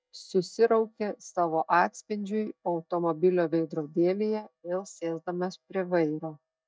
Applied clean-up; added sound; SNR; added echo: neural mask model DeepFilterNet 3.